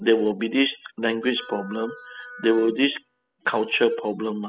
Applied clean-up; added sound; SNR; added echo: classical method spectral subtraction.